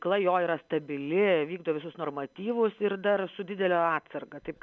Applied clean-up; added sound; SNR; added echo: none; none; none; none.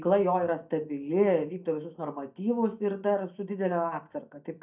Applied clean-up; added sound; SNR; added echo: neural mask model DeepFilterNet 3.